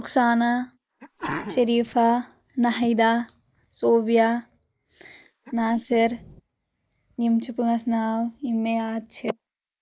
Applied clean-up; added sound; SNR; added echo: neural mask model Resemble Enhance denoiser.